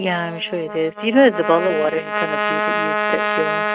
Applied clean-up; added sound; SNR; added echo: neural mask model RNNoise.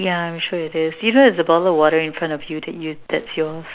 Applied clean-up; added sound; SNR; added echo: none; none; none; none.